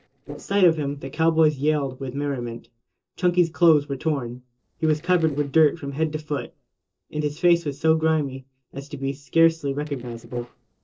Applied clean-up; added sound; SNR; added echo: neural separator model SepFormer DNS4.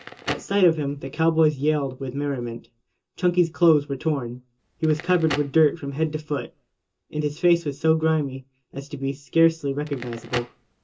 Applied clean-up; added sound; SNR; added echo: none; Crackle; 17 dB; reverberation time 0.2 s.